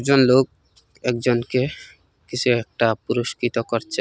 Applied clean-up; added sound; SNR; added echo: none; none; none; none.